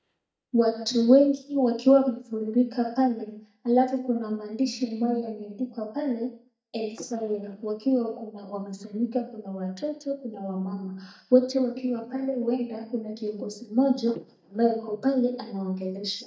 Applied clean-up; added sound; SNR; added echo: neural mask model DeepFilterNet 3.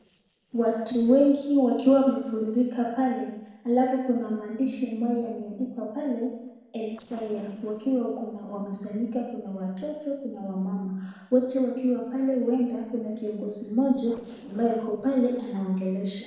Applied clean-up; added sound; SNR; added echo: neural separator model SepFormer DNS4.